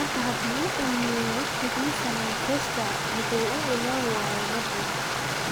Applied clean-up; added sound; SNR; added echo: none; Stream; -3 dB; none.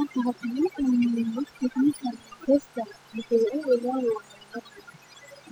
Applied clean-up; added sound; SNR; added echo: classical method spectral subtraction.